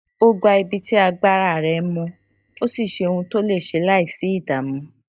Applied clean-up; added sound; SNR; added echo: neural mask model DeepFilterNet 3.